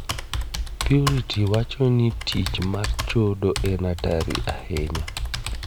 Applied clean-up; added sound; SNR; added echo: none; Computer keyboard; 5 dB; none.